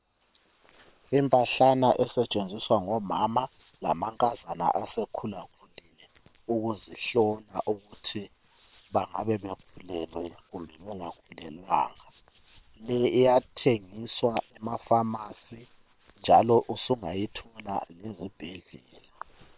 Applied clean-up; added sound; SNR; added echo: neural separator model SepFormer WHAM!.